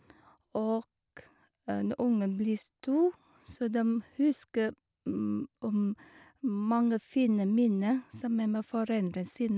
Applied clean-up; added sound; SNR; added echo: none; none; none; none.